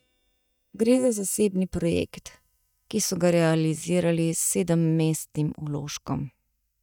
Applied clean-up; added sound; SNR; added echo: neural mask model DeepFilterNet 3.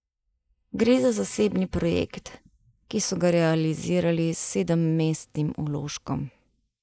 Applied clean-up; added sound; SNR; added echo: neural mask model Resemble Enhance denoiser.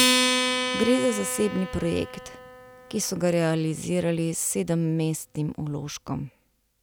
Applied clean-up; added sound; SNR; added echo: none; Acoustic guitar; 3 dB; none.